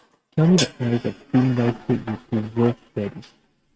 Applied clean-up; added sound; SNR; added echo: neural mask model RNNoise.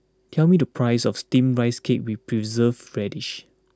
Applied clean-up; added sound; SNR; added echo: none; none; none; none.